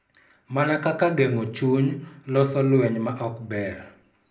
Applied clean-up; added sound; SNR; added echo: none; none; none; reverberation time 0.5 s.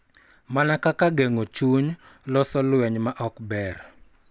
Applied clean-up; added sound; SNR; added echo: none; none; none; none.